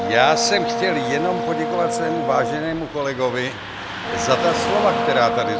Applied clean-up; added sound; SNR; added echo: none; Car passing by / Traffic noise, roadway noise + Brass instrument; 2 dB; none.